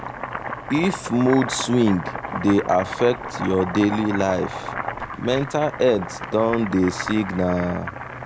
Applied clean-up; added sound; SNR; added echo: none; Boiling; 9 dB; none.